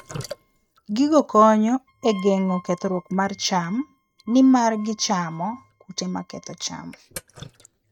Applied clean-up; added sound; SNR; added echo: neural mask model RNNoise.